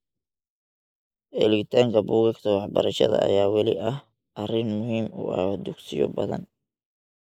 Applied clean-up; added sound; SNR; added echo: neural mask model Resemble Enhance denoiser.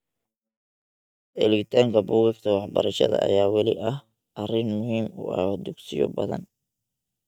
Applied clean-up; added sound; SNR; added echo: neural mask model DeepFilterNet 3.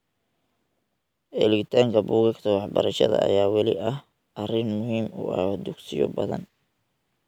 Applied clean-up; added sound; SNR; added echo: none; none; none; none.